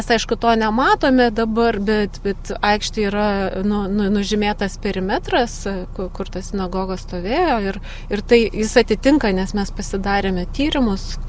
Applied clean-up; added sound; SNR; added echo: none; none; none; none.